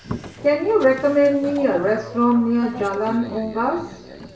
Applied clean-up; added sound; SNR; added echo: none; Boat, Water vehicle; 15 dB; reverberation time 0.3 s.